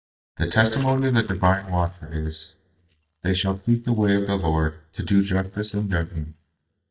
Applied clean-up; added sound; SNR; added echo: neural mask model DeepFilterNet 3.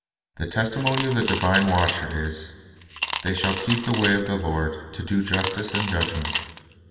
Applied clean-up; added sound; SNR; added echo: none; Coin (dropping) / Glass; 2 dB; reverberation time 2.1 s.